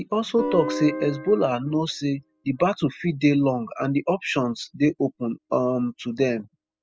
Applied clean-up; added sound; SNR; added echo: classical method spectral subtraction.